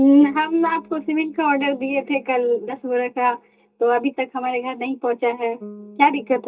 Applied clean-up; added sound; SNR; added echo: neural mask model DeepFilterNet 3.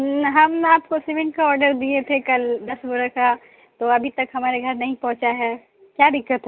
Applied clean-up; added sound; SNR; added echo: none; none; none; none.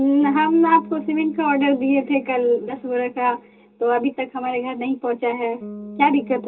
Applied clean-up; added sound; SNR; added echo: none; Bass guitar; 18 dB; reverberation time 0.2 s.